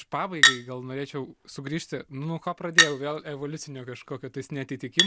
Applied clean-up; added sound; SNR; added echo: none; Chink, clink; -5 dB; none.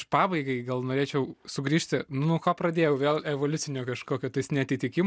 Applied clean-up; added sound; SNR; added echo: none; none; none; none.